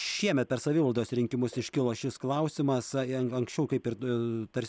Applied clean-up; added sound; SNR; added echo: none; none; none; none.